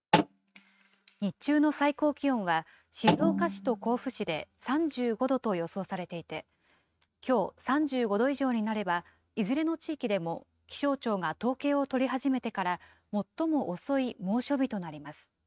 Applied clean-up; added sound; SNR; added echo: neural mask model RNNoise.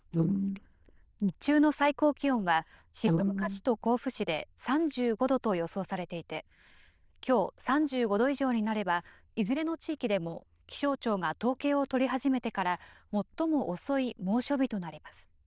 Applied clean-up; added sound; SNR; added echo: neural diffusion model UNIVERSE++.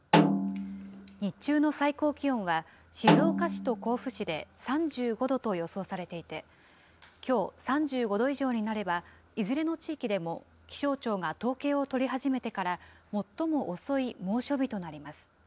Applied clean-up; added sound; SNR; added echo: none; Snare drum; -2 dB; none.